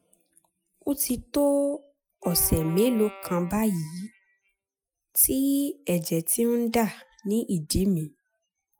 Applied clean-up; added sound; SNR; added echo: classical method Wiener filter.